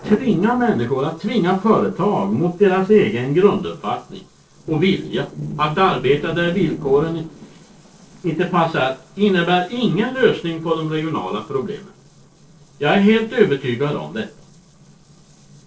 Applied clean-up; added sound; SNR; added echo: neural separator model SepFormer DNS4.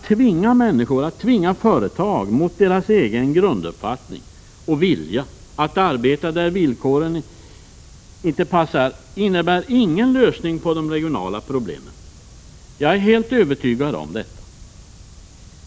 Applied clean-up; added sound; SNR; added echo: none; none; none; none.